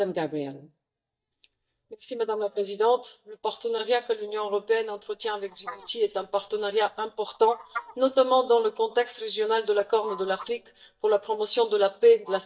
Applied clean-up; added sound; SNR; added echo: neural mask model DeepFilterNet 3.